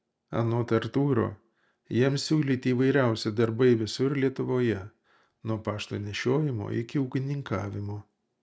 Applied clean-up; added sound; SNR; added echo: none; none; none; none.